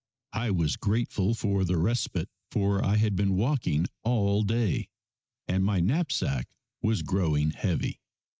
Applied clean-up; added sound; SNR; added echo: neural mask model Resemble Enhance denoiser.